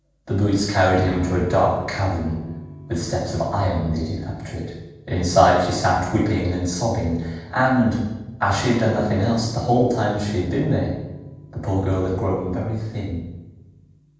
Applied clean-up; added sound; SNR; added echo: none; Electric guitar / Strum; 19 dB; reverberation time 1.2 s.